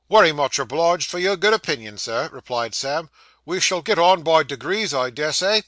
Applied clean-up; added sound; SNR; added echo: none; none; none; none.